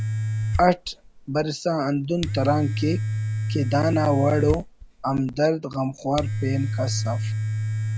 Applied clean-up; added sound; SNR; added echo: none; Domestic sounds, home sounds; 3 dB; none.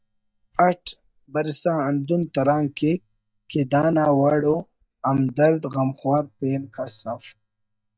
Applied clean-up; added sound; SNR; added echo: neural mask model DeepFilterNet 3.